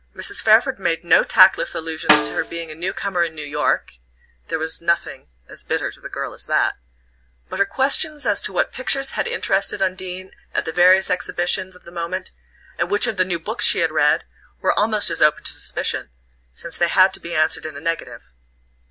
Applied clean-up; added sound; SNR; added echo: none; Snare drum; 2 dB; none.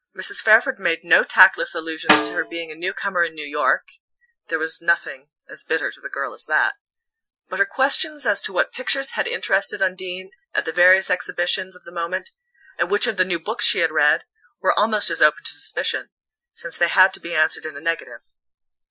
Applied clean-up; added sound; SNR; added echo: classical method Wiener filter.